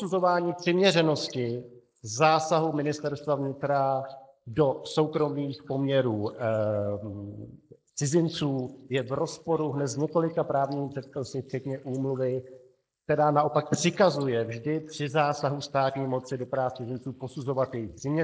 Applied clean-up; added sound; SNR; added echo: neural mask model Resemble Enhance denoiser.